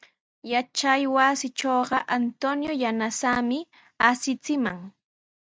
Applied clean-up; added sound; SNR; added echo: none; none; none; none.